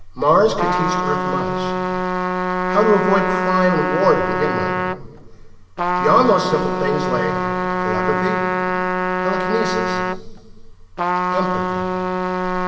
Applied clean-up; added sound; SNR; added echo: none; Trumpet; -1 dB; reverberation time 2.0 s.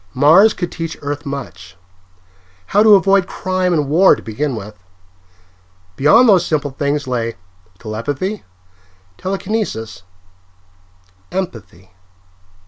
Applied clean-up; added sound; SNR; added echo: none; none; none; none.